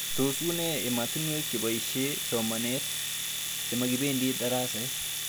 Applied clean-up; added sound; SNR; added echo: none; Domestic sounds, home sounds; 1 dB; none.